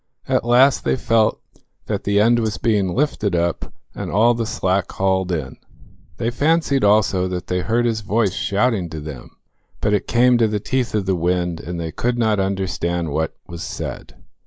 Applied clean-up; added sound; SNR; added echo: neural mask model Resemble Enhance denoiser.